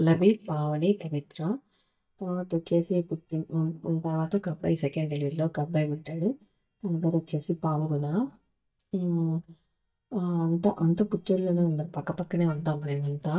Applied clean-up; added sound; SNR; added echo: neural mask model DeepFilterNet 3.